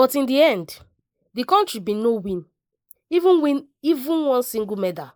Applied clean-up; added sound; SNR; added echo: neural mask model Resemble Enhance denoiser.